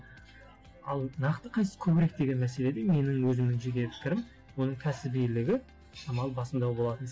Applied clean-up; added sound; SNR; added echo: none; none; none; none.